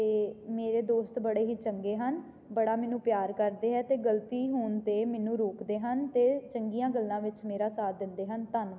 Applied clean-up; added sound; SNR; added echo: none; none; none; none.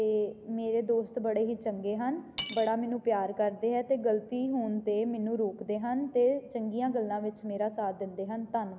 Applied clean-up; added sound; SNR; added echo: none; Cutlery, silverware / Dishes, pots, and pans; 10 dB; none.